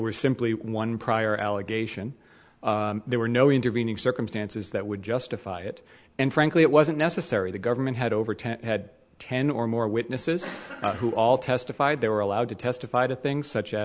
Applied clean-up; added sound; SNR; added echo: none; none; none; none.